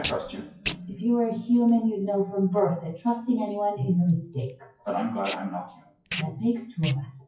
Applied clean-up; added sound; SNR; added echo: classical method WPE with log-MMSE.